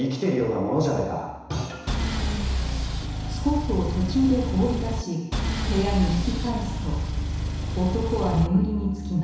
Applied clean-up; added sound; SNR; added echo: none; Engine; 0 dB; reverberation time 1.0 s.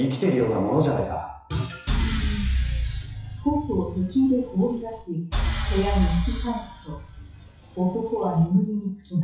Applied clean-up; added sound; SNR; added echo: classical method WPE with log-MMSE.